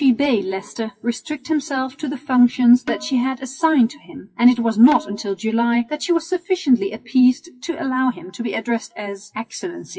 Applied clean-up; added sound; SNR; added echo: classical method WPE with log-MMSE.